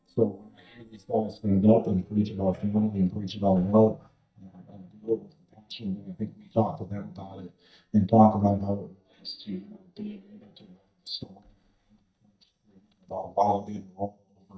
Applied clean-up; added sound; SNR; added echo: neural mask model DeepFilterNet 3.